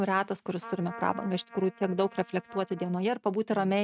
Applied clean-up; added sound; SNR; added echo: neural mask model RNNoise.